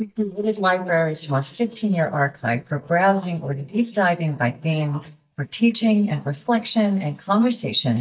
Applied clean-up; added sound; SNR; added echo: neural mask model DeepFilterNet 3.